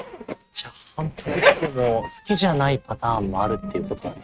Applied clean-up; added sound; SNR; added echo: neural mask model RNNoise.